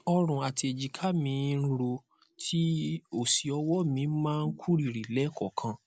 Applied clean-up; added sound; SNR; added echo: none; none; none; none.